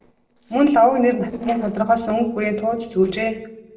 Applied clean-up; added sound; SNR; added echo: neural separator model SepFormer DNS4.